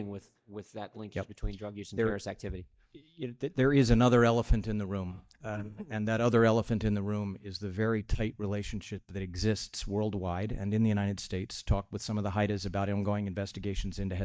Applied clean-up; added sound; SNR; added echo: neural mask model DeepFilterNet 3.